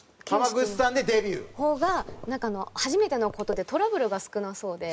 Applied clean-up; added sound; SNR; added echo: none; Zipper (clothing); 16 dB; none.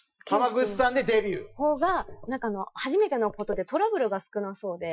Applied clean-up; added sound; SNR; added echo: classical method Wiener filter.